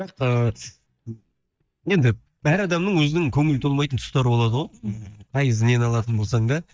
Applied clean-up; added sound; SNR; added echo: neural mask model DeepFilterNet 3.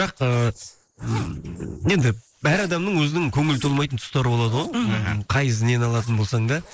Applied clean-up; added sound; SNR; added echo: neural mask model Resemble Enhance denoiser.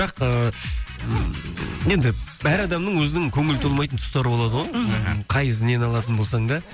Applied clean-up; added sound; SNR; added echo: none; Zipper (clothing); 17 dB; none.